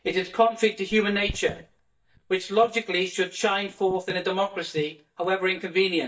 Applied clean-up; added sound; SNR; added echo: neural mask model DeepFilterNet 3.